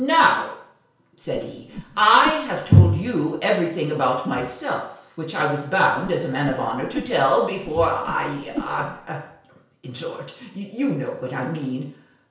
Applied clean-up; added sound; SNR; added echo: none; Whoosh, swoosh, swish; 14 dB; reverberation time 0.5 s.